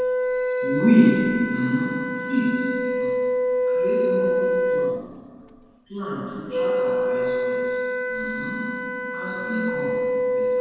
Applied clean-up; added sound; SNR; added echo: none; Wind instrument, woodwind instrument; -1 dB; reverberation time 2.1 s.